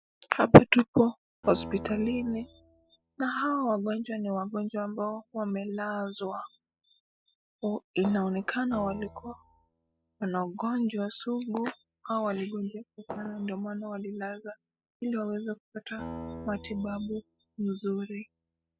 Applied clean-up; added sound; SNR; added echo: classical method spectral subtraction.